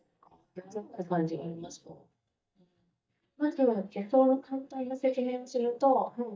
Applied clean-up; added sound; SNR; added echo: neural mask model DeepFilterNet 3.